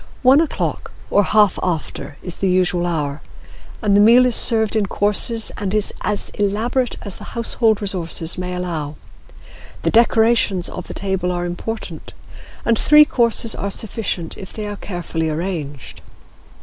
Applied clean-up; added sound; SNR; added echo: none; none; none; none.